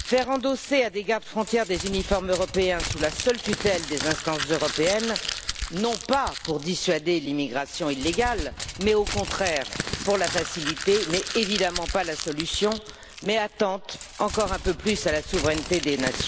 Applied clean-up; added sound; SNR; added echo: none; Crumpling, crinkling; 7 dB; none.